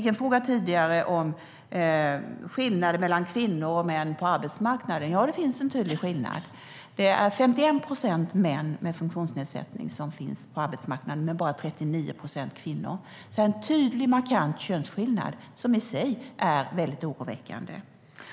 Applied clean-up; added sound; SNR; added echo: none; none; none; none.